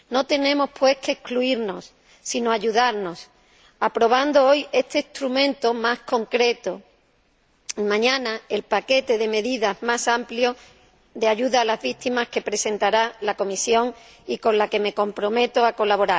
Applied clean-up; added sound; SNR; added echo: none; none; none; none.